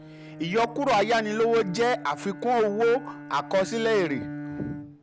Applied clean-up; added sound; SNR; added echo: none; Bowed string instrument; 13 dB; none.